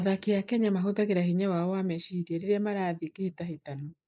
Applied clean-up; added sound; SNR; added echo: neural mask model Resemble Enhance denoiser.